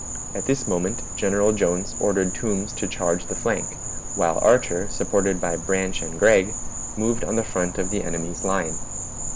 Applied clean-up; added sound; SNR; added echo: none; Insect; 6 dB; none.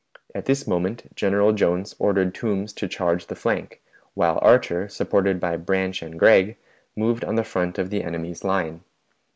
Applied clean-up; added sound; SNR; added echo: none; none; none; none.